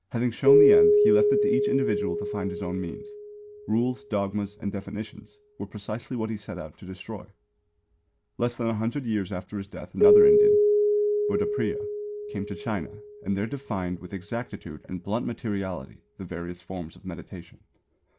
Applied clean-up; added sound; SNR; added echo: none; Keyboard (musical); -4 dB; none.